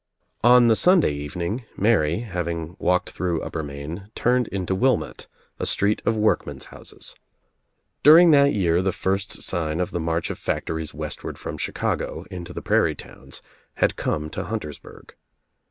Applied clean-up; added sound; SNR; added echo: none; none; none; none.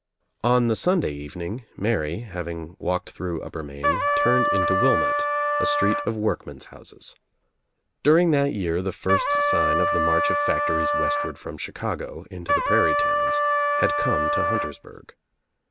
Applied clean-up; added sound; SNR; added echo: none; Trumpet; -3 dB; none.